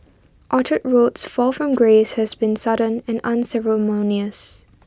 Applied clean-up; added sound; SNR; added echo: none; none; none; none.